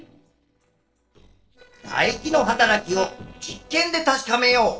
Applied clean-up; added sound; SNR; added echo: neural separator model SepFormer DNS4.